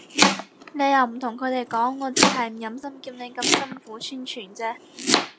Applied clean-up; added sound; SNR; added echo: none; Domestic sounds, home sounds; -1 dB; none.